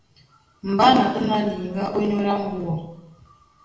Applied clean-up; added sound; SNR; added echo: none; none; none; reverberation time 0.9 s.